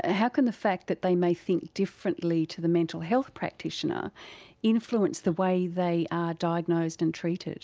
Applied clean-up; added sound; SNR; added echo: none; none; none; none.